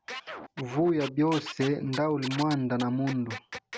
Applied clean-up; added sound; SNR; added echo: none; Scratching (performance technique); 13 dB; none.